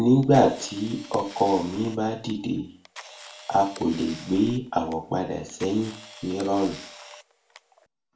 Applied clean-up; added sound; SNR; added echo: none; Camera; 19 dB; reverberation time 0.4 s.